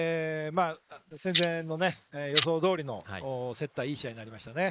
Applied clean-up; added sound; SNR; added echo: neural mask model Resemble Enhance denoiser.